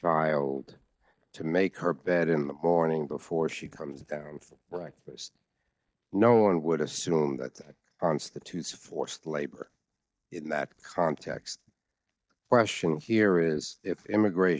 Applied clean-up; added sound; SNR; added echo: neural mask model DeepFilterNet 3.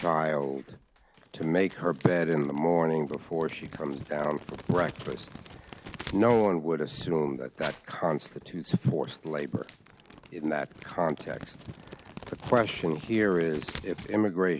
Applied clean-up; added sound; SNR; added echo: none; Crumpling, crinkling; 17 dB; none.